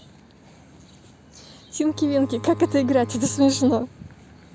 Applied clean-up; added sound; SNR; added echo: none; Bowed string instrument; 12 dB; none.